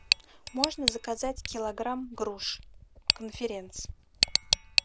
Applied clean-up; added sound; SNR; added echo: none; Tick; -4 dB; none.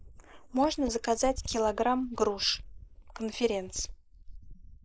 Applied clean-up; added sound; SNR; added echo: neural mask model Resemble Enhance denoiser.